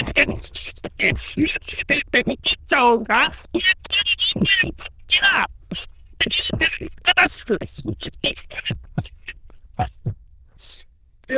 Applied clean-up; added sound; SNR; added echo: neural diffusion model UNIVERSE++.